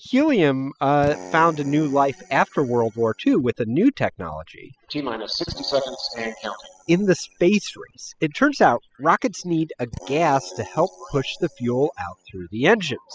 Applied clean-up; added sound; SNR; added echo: classical method spectral subtraction.